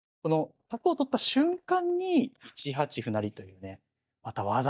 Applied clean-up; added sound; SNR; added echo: neural mask model DeepFilterNet 3.